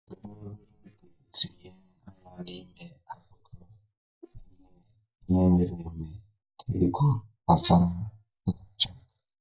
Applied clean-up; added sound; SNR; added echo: neural mask model DeepFilterNet 3.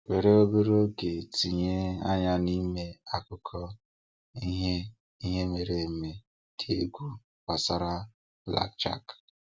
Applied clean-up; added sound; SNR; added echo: none; none; none; none.